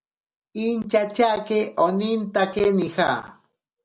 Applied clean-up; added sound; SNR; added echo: none; none; none; none.